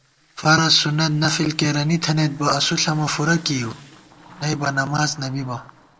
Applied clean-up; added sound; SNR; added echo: neural separator model SepFormer DNS4.